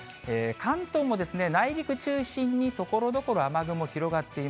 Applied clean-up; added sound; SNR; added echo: none; none; none; none.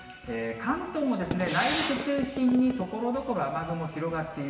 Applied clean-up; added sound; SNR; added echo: none; Gunshot, gunfire; 6 dB; reverberation time 1.0 s.